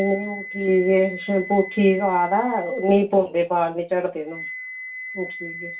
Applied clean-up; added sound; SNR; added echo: none; Wind instrument, woodwind instrument; 14 dB; reverberation time 0.2 s.